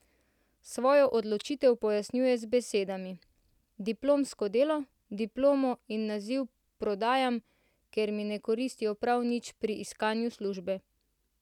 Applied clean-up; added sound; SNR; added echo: none; none; none; none.